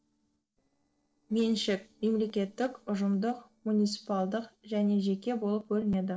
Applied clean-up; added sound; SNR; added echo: neural separator model SepFormer DNS4.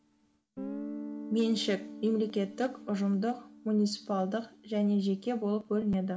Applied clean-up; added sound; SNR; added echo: none; Guitar; 13 dB; none.